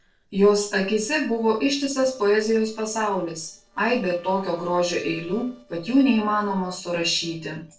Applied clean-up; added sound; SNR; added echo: neural separator model SepFormer DNS4.